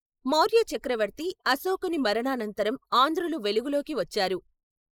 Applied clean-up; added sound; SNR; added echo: neural mask model Resemble Enhance denoiser.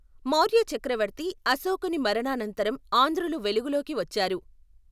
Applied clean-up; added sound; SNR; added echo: none; none; none; none.